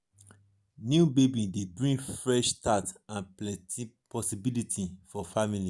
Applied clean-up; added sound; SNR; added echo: none; none; none; none.